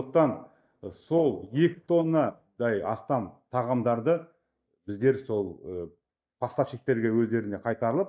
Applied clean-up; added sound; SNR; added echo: neural mask model DeepFilterNet 3.